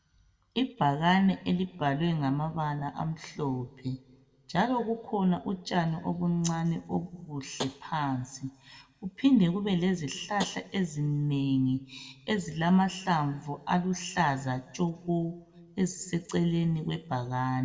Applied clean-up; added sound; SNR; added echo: none; Tap; 14 dB; reverberation time 1.1 s.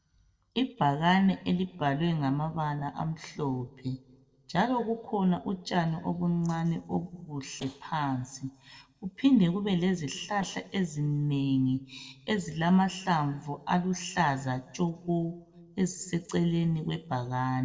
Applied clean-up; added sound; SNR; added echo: neural separator model SepFormer DNS4.